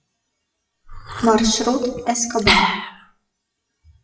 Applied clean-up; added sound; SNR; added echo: classical method WPE with log-MMSE.